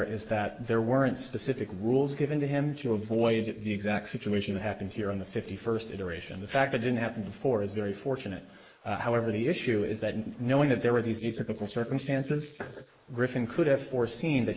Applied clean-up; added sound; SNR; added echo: neural mask model Resemble Enhance denoiser.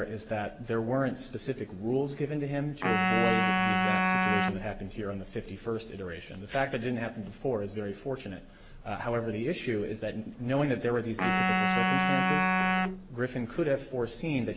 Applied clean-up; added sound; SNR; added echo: none; Wind instrument, woodwind instrument; -3 dB; none.